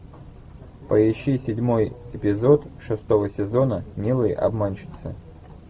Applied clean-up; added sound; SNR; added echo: none; none; none; none.